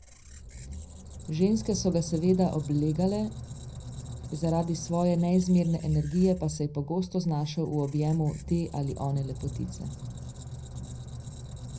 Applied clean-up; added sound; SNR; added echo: none; Squeak; 12 dB; reverberation time 0.3 s.